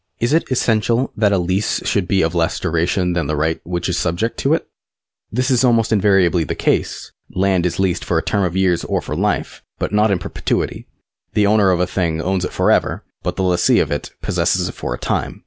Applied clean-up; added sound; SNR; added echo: none; none; none; none.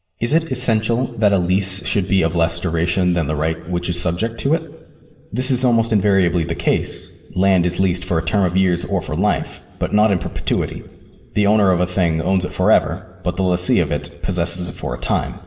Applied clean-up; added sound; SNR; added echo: none; none; none; reverberation time 2.6 s.